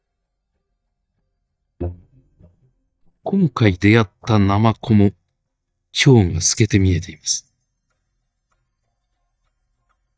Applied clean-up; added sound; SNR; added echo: neural mask model DeepFilterNet 3.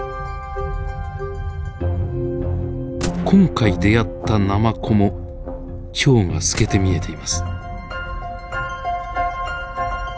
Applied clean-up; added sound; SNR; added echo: none; Gunshot, gunfire; 16 dB; none.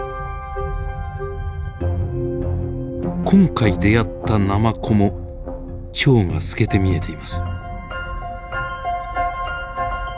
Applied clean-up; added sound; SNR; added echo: none; none; none; none.